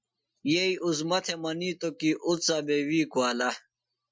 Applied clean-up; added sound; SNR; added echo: classical method Wiener filter.